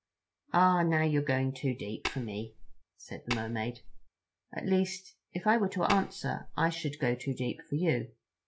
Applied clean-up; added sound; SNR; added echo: none; Tap; 9 dB; none.